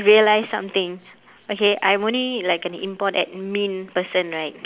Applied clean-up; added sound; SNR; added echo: none; none; none; none.